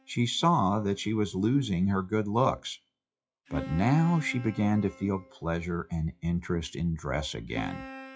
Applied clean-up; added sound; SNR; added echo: classical method WPE with log-MMSE.